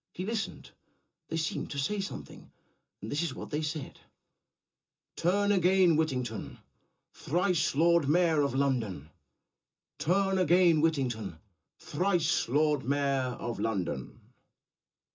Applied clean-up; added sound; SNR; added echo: none; none; none; reverberation time 0.2 s.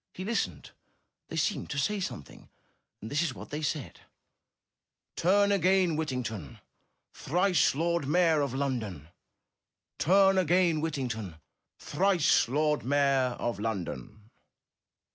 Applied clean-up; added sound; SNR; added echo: none; none; none; none.